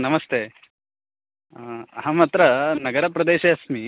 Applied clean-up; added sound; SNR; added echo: none; none; none; none.